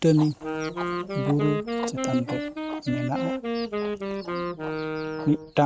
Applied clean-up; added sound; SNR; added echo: neural mask model RNNoise.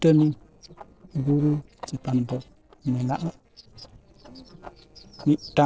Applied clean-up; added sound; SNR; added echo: neural separator model SepFormer DNS4.